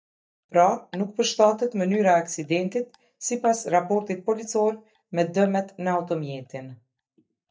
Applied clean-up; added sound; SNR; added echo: neural mask model DeepFilterNet 3.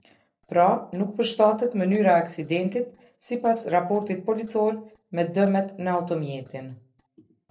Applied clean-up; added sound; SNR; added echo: neural separator model SepFormer DNS4.